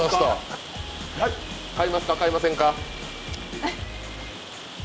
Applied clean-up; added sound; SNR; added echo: none; Rain; 12 dB; none.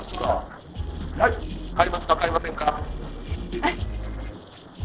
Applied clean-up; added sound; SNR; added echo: neural separator model SepFormer DNS4.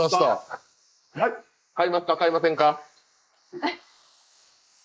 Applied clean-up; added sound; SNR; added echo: neural mask model Resemble Enhance denoiser.